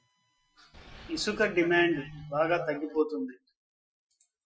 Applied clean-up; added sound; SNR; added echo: classical method Wiener filter.